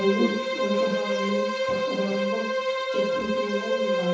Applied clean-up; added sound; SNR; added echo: none; Bowed string instrument; -2 dB; reverberation time 0.6 s.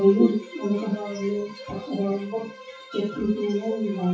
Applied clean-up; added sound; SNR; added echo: classical method WPE with log-MMSE.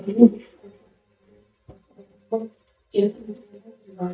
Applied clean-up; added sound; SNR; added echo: neural mask model DeepFilterNet 3.